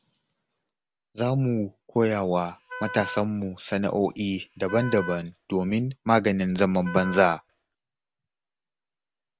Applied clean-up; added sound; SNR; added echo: none; Wind instrument, woodwind instrument; 13 dB; none.